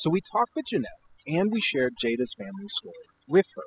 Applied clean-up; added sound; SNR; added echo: classical method spectral subtraction.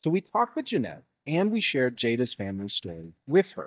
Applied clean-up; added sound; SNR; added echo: neural mask model DeepFilterNet 3.